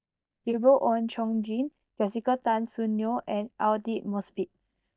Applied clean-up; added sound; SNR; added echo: neural mask model DeepFilterNet 3.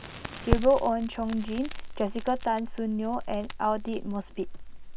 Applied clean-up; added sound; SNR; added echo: none; Crackle; 4 dB; none.